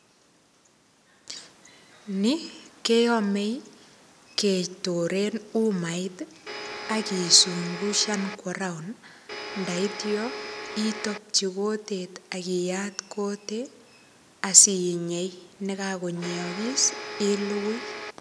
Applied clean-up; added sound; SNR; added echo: none; Domestic sounds, home sounds; 9 dB; none.